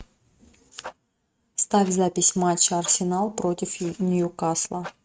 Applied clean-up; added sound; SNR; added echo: neural mask model RNNoise.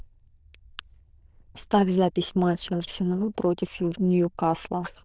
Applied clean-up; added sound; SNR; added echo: neural diffusion model UNIVERSE++.